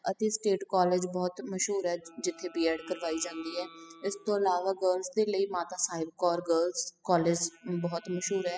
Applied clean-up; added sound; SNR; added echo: classical method spectral subtraction.